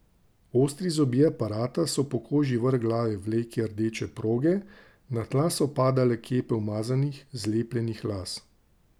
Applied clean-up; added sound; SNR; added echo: none; none; none; none.